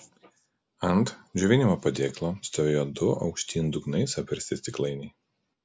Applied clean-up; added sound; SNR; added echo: none; none; none; none.